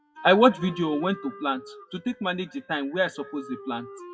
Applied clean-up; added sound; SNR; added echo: classical method WPE with log-MMSE.